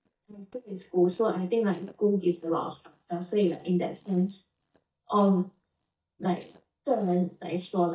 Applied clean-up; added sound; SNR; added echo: neural mask model DeepFilterNet 3.